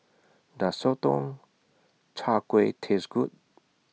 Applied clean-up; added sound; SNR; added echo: none; none; none; none.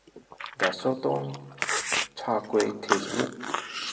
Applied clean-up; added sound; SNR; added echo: none; Chewing, mastication; 2 dB; reverberation time 2.9 s.